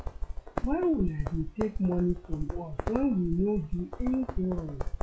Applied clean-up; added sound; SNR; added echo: classical method log-MMSE.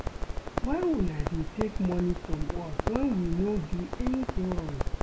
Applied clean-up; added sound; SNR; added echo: none; Crackle; 1 dB; none.